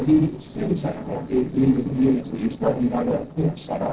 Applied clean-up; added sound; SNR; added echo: neural separator model SepFormer DNS4.